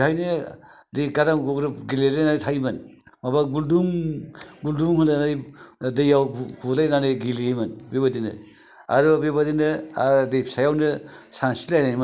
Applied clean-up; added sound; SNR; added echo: none; none; none; none.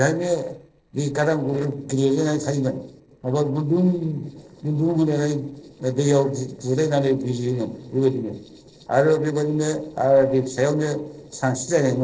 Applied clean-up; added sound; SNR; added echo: neural separator model SepFormer DNS4.